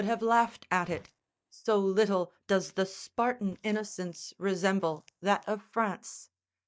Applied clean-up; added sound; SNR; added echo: neural mask model DeepFilterNet 3.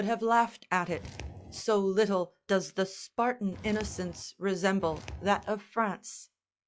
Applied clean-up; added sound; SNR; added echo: classical method log-MMSE.